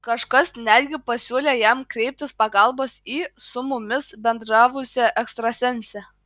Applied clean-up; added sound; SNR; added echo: none; none; none; none.